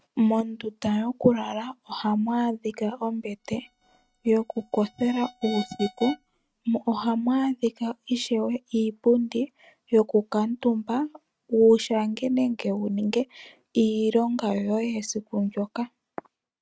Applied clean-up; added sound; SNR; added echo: neural mask model RNNoise.